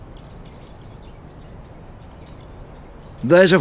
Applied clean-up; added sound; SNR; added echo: none; none; none; none.